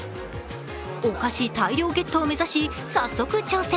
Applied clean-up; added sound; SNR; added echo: none; none; none; none.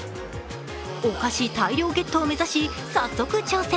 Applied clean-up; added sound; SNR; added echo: none; Tools; 19 dB; none.